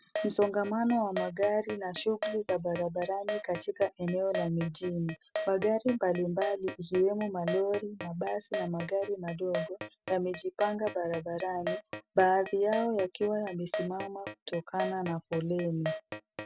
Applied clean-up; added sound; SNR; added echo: none; Keyboard (musical); 9 dB; none.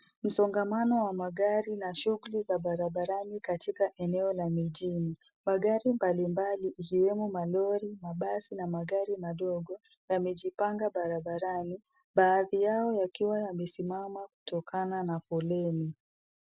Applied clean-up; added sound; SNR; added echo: none; none; none; none.